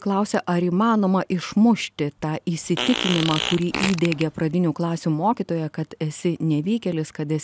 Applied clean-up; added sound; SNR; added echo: none; Fart; 6 dB; none.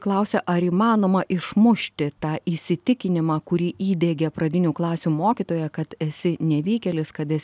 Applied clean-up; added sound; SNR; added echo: none; none; none; none.